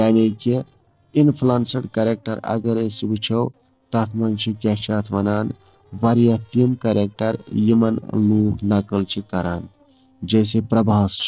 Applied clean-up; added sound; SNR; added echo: neural separator model SepFormer DNS4.